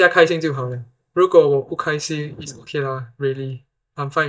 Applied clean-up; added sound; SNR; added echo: neural mask model DeepFilterNet 3.